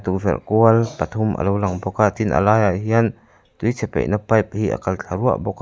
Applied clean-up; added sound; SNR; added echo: none; none; none; none.